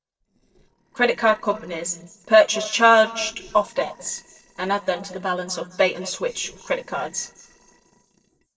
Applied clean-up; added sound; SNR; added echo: neural separator model SepFormer DNS4.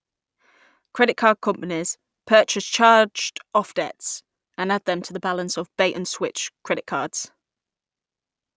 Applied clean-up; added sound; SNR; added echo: none; none; none; none.